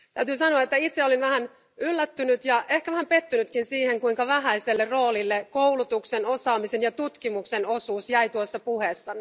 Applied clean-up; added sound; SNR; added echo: none; none; none; none.